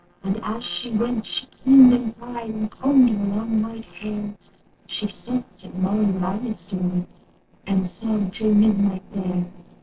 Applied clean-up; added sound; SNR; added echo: neural separator model SepFormer DNS4.